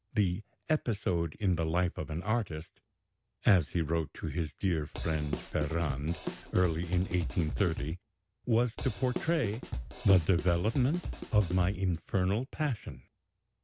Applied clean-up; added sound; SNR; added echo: none; Drum kit; 8 dB; none.